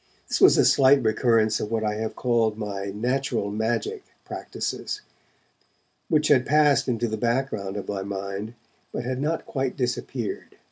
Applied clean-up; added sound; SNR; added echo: none; none; none; none.